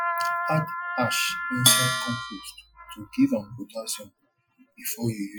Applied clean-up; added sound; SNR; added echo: classical method Wiener filter.